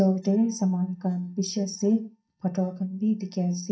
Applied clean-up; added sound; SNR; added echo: neural mask model DeepFilterNet 3.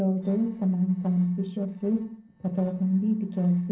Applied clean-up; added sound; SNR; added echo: neural separator model SepFormer DNS4.